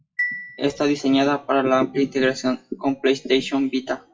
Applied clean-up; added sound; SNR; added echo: classical method WPE with log-MMSE.